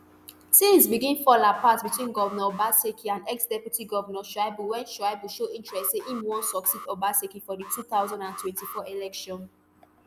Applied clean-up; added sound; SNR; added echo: none; Alarm; 17 dB; none.